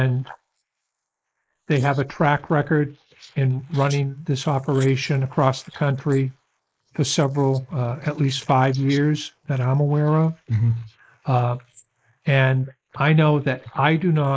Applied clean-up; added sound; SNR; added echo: neural mask model Resemble Enhance denoiser.